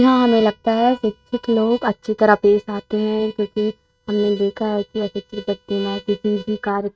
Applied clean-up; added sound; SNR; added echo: neural mask model RNNoise.